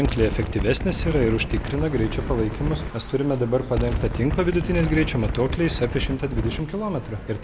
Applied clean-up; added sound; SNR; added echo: none; Wind; 4 dB; none.